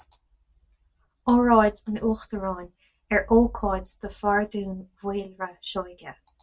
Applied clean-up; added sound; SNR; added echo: none; none; none; none.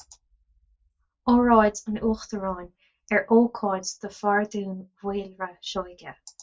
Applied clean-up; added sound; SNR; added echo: neural mask model Resemble Enhance denoiser.